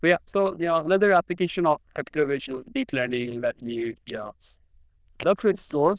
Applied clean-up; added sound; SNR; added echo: neural diffusion model UNIVERSE++.